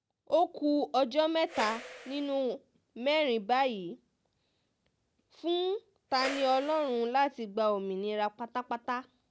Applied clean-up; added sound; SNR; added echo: none; Whoosh, swoosh, swish; 11 dB; none.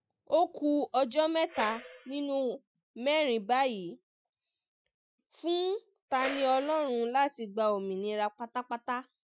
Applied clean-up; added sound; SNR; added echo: classical method Wiener filter.